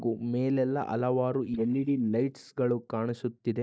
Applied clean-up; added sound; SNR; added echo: neural mask model DeepFilterNet 3.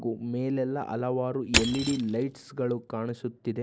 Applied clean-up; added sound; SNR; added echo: none; Crushing; 2 dB; none.